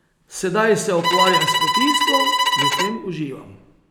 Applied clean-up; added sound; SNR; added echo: none; Bowed string instrument; -3 dB; none.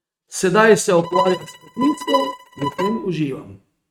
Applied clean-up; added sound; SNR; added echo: neural mask model RNNoise.